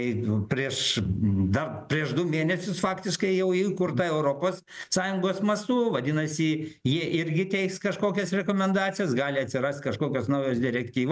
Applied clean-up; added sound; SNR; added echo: none; none; none; none.